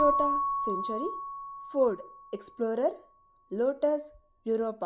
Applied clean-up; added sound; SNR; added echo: none; Keyboard (musical) / Bell; 3 dB; none.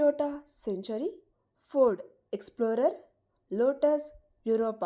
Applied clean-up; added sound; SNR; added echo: none; none; none; none.